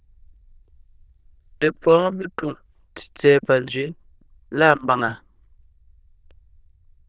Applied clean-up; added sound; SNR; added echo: neural diffusion model UNIVERSE++.